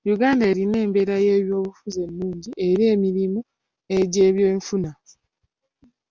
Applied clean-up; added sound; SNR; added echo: none; none; none; none.